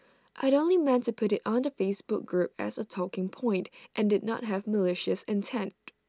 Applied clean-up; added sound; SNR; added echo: none; none; none; none.